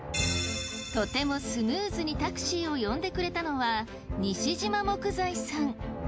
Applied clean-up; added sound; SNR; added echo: none; none; none; none.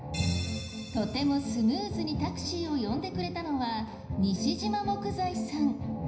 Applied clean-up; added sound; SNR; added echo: none; none; none; reverberation time 0.9 s.